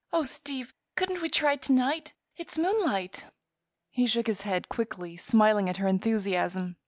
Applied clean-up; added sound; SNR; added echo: none; none; none; none.